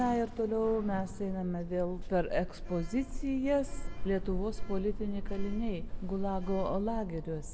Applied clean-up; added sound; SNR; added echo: none; Sliding door; 3 dB; none.